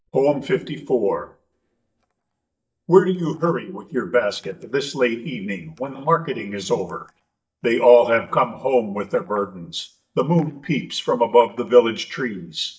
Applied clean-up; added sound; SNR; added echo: neural mask model DeepFilterNet 3.